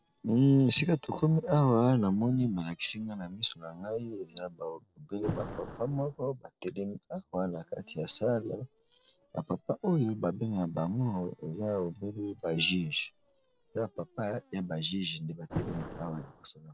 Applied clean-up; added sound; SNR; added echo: neural separator model SepFormer DNS4.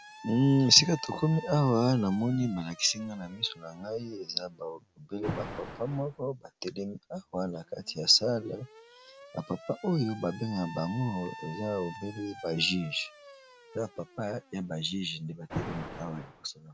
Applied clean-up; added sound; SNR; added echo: none; Alarm; 15 dB; none.